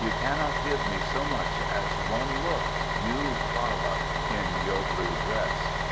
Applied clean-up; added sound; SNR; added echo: none; Bus; -5 dB; none.